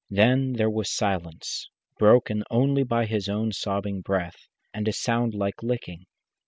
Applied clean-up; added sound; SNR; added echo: none; none; none; none.